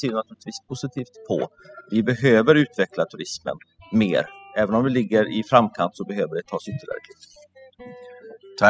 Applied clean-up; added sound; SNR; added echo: classical method spectral subtraction.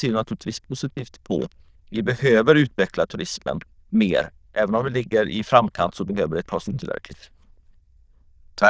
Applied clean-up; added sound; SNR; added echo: neural diffusion model UNIVERSE++.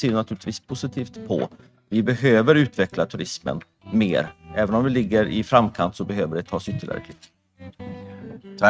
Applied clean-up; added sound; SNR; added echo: neural mask model RNNoise.